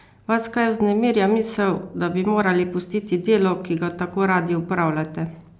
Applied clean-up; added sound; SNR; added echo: none; none; none; none.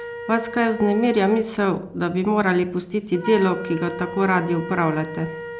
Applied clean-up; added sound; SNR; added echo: none; Wind instrument, woodwind instrument; 12 dB; none.